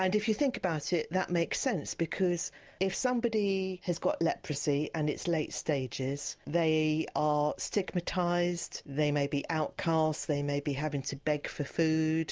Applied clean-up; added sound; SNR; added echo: none; none; none; none.